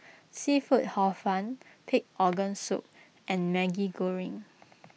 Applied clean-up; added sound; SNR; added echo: none; none; none; none.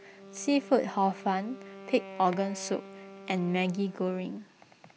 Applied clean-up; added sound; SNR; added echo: none; Wind instrument, woodwind instrument; 16 dB; none.